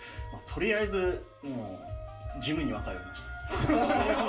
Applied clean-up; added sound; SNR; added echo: none; none; none; reverberation time 0.3 s.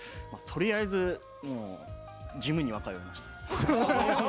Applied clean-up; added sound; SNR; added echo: none; none; none; none.